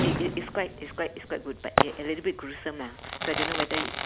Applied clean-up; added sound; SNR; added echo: none; Crackle / Fireworks; -2 dB; none.